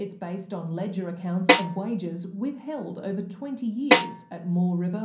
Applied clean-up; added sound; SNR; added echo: none; Snare drum; -5 dB; reverberation time 0.6 s.